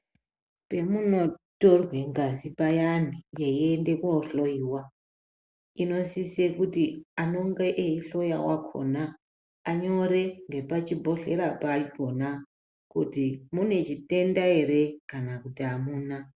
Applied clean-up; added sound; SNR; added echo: none; none; none; none.